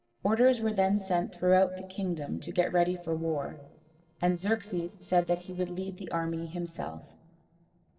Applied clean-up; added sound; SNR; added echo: neural separator model SepFormer DNS4.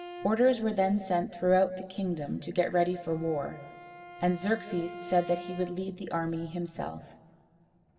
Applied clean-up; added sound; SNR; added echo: none; Bowed string instrument; 18 dB; reverberation time 2.6 s.